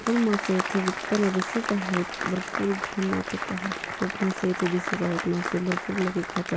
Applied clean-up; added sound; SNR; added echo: none; Applause; 5 dB; none.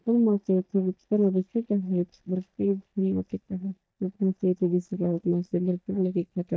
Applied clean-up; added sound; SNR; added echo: neural mask model DeepFilterNet 3.